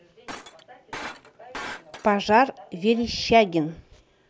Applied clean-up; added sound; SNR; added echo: none; Shatter; 15 dB; none.